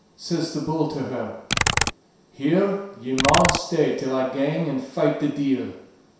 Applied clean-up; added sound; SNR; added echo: none; Computer keyboard; 3 dB; reverberation time 0.7 s.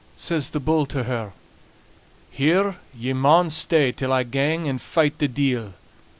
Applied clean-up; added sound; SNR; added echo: none; none; none; none.